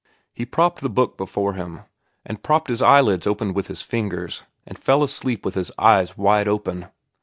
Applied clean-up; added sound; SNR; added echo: none; none; none; none.